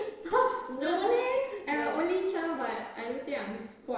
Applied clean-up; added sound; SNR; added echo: neural separator model SepFormer DNS4.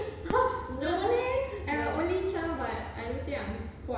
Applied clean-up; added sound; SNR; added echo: none; Fireworks; 17 dB; reverberation time 1.0 s.